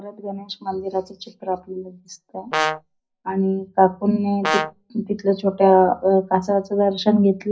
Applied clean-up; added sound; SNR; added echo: none; Brass instrument; 3 dB; reverberation time 0.5 s.